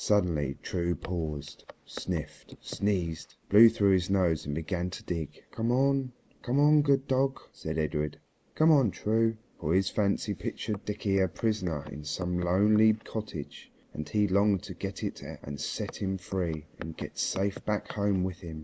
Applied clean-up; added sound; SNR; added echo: neural mask model Resemble Enhance denoiser.